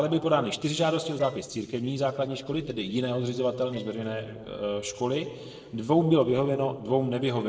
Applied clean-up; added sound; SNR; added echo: neural separator model SepFormer DNS4.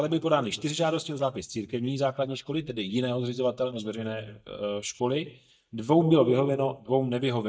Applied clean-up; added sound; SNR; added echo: neural mask model DeepFilterNet 3.